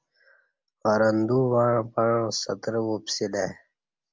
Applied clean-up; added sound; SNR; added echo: none; none; none; none.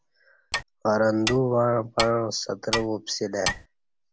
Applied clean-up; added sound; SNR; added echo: none; Clock; 8 dB; none.